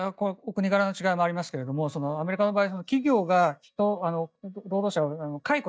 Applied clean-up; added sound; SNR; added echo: neural mask model DeepFilterNet 3.